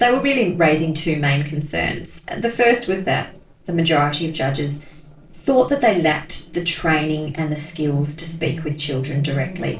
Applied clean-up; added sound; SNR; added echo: neural separator model SepFormer DNS4.